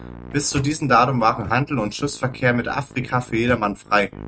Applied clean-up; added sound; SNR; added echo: neural mask model RNNoise.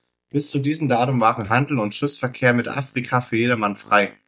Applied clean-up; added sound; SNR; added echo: neural mask model DeepFilterNet 3.